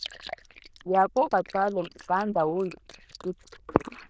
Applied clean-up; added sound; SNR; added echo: neural diffusion model UNIVERSE++.